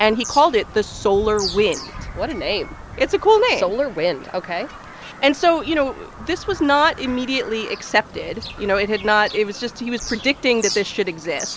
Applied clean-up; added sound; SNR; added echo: none; Bird vocalization, bird call, bird song; 14 dB; none.